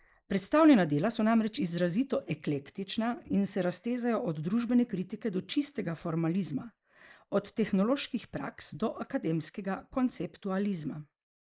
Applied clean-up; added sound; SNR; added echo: neural mask model Resemble Enhance denoiser.